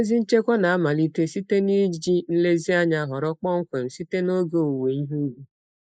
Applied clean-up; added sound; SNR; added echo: neural mask model Resemble Enhance denoiser.